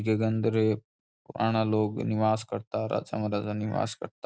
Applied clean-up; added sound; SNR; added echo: none; none; none; none.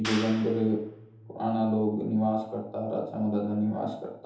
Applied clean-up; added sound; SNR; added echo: none; Clapping; 14 dB; reverberation time 2.8 s.